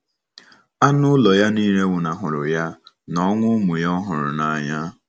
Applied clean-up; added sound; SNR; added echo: none; none; none; none.